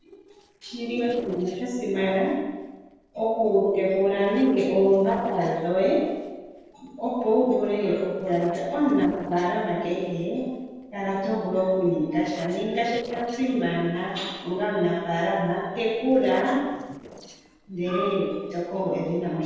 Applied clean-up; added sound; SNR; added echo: neural separator model SepFormer DNS4.